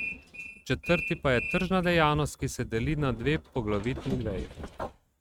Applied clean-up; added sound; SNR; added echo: neural mask model RNNoise.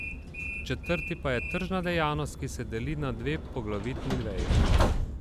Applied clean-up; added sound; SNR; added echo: none; Train; -3 dB; none.